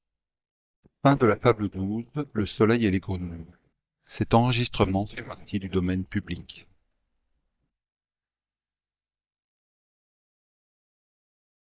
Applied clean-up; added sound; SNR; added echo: neural mask model DeepFilterNet 3.